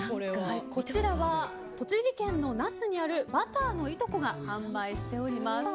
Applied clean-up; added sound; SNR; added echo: none; none; none; none.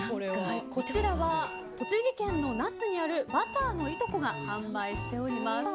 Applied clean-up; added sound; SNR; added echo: none; Alarm; 12 dB; none.